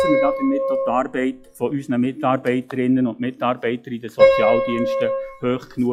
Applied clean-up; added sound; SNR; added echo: classical method log-MMSE.